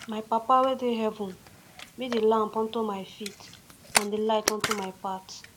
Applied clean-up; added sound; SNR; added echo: none; Camera; 8 dB; none.